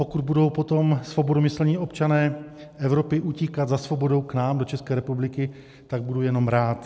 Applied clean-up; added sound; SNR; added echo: none; none; none; none.